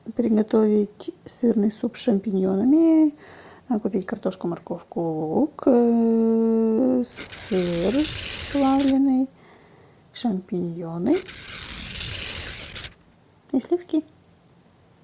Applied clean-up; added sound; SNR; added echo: none; Tearing; 11 dB; none.